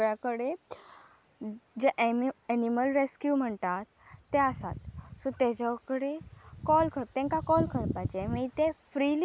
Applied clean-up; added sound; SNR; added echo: none; none; none; none.